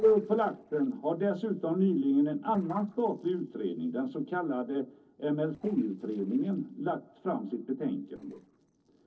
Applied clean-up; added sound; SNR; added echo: neural separator model SepFormer DNS4.